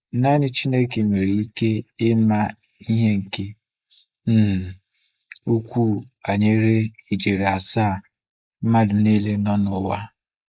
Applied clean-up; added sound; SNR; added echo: neural mask model Resemble Enhance denoiser.